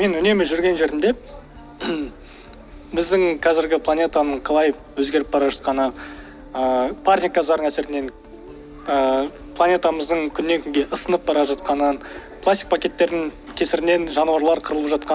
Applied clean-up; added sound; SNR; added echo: none; none; none; none.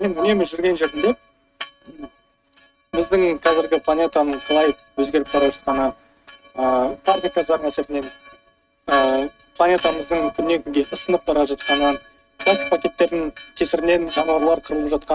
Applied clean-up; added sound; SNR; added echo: neural mask model RNNoise.